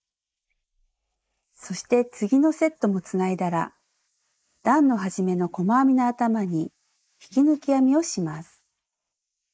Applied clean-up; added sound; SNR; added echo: neural mask model Resemble Enhance denoiser.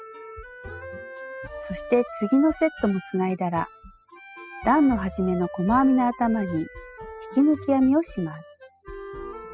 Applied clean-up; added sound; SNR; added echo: classical method spectral subtraction.